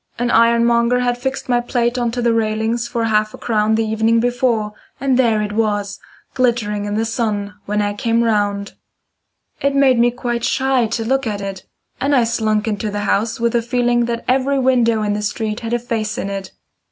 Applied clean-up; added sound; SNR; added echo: none; none; none; none.